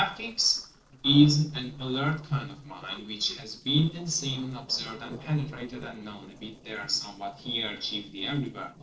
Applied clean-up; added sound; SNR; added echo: neural separator model SepFormer DNS4.